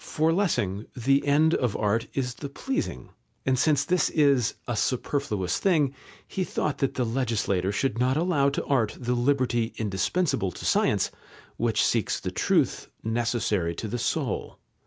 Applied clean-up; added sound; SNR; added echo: none; none; none; none.